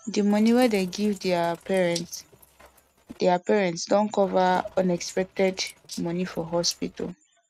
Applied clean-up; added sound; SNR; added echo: neural mask model RNNoise.